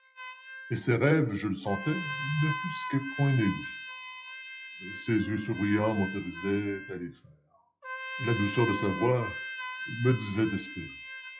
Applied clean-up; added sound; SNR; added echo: classical method WPE with log-MMSE.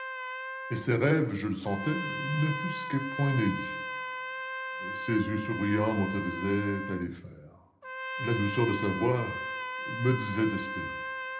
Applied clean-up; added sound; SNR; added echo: none; Trumpet; 6 dB; reverberation time 0.8 s.